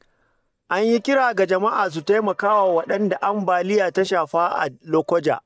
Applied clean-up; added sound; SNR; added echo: neural mask model DeepFilterNet 3.